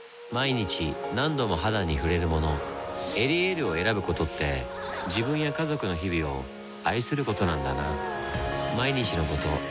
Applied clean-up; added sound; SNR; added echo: none; Domestic sounds, home sounds; 19 dB; none.